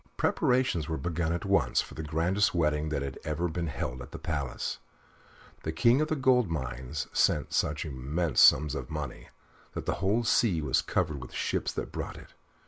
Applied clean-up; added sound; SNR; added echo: none; none; none; none.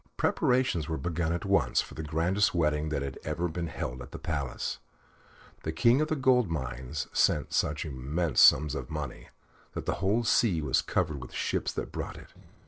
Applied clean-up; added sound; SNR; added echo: neural separator model SepFormer DNS4.